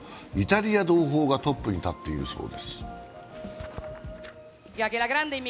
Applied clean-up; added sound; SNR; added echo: none; none; none; none.